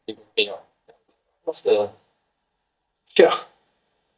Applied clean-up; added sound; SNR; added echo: neural mask model DeepFilterNet 3.